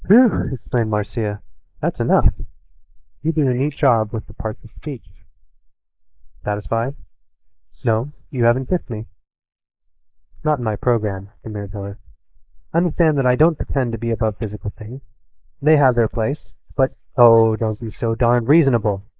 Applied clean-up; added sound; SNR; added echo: neural mask model Resemble Enhance denoiser.